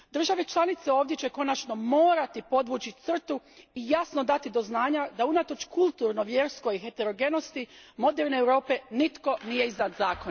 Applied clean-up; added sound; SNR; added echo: none; none; none; none.